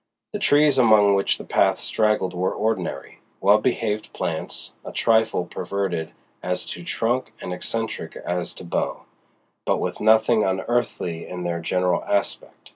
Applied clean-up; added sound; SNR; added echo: none; none; none; none.